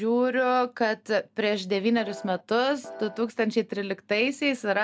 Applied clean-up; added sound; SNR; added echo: none; Piano; 15 dB; none.